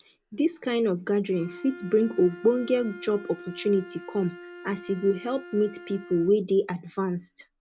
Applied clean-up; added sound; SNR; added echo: none; Wind instrument, woodwind instrument; 18 dB; none.